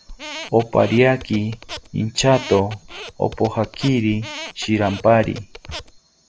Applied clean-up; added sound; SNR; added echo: none; Squeak; 15 dB; none.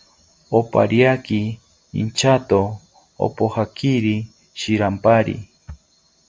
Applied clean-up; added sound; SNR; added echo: none; none; none; none.